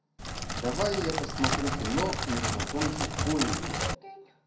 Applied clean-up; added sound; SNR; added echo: none; Crackle; -2 dB; reverberation time 0.6 s.